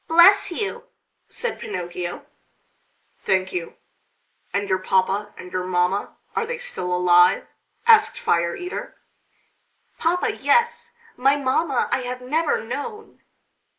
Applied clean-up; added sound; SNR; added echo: neural mask model Resemble Enhance denoiser.